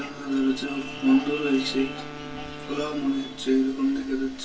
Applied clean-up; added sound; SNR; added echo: none; Wind instrument, woodwind instrument; 16 dB; reverberation time 0.1 s.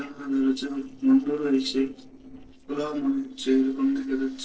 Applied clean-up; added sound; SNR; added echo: neural separator model SepFormer DNS4.